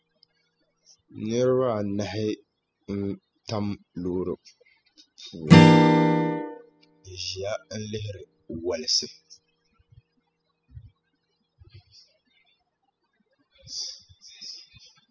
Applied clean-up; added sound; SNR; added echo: classical method spectral subtraction.